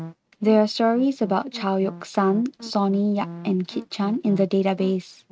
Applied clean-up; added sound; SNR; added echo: neural mask model RNNoise.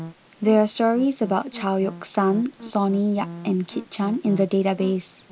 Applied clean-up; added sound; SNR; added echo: none; Musical instrument; 17 dB; none.